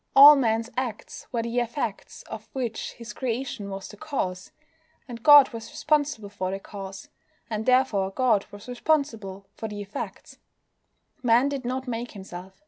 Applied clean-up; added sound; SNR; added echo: none; none; none; none.